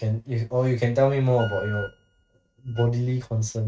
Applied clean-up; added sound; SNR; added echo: neural mask model RNNoise.